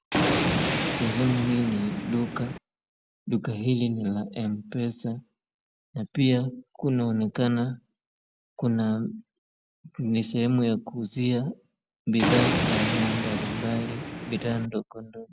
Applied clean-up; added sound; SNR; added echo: none; Thunder; 0 dB; none.